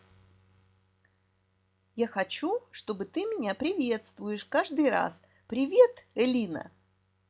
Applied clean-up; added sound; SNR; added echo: none; none; none; none.